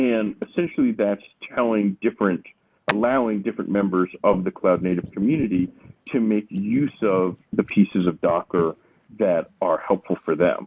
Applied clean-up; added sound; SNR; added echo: none; Hands; 18 dB; none.